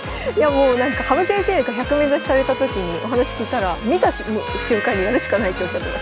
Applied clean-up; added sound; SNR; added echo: none; Harmonica; 10 dB; none.